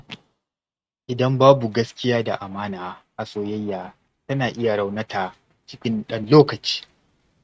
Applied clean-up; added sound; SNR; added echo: neural mask model RNNoise.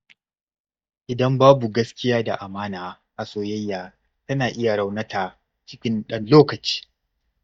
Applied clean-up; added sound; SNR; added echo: neural mask model DeepFilterNet 3.